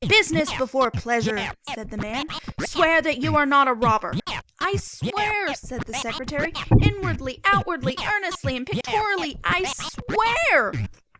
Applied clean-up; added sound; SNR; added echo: none; Scratching (performance technique); 7 dB; none.